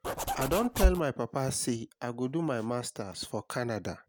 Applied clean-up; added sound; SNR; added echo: none; Zipper (clothing); -4 dB; none.